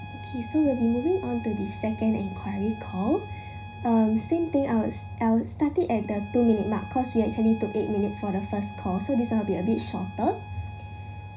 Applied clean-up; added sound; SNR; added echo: none; Bowed string instrument; 18 dB; reverberation time 0.5 s.